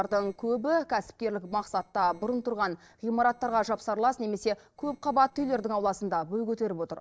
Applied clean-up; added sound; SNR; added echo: neural separator model SepFormer DNS4.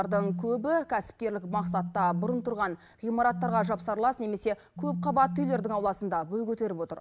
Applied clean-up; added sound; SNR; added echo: none; Telephone; 8 dB; none.